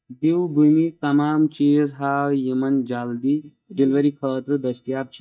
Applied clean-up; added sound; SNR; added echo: neural mask model DeepFilterNet 3.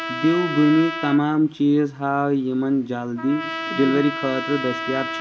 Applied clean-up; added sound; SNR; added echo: none; Trumpet; 9 dB; reverberation time 0.4 s.